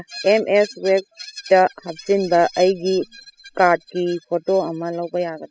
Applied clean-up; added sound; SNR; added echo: classical method spectral subtraction.